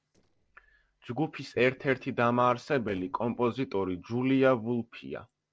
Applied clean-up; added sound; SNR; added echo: neural separator model SepFormer DNS4.